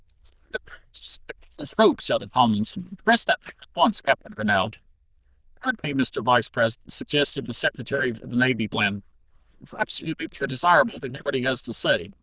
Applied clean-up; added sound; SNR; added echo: neural diffusion model UNIVERSE++.